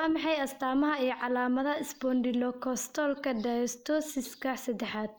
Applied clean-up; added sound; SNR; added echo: neural mask model Resemble Enhance denoiser.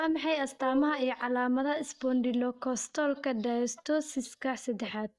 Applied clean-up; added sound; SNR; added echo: neural mask model DeepFilterNet 3.